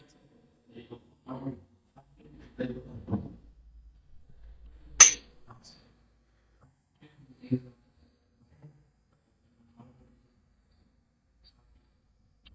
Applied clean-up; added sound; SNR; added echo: neural mask model DeepFilterNet 3.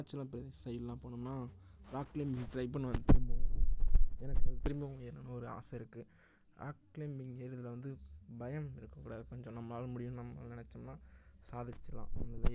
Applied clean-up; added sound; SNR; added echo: none; none; none; none.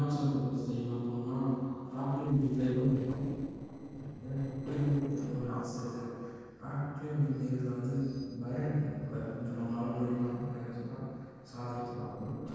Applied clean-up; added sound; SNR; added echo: neural separator model SepFormer DNS4.